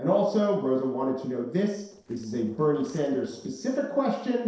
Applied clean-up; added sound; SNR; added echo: neural separator model SepFormer DNS4.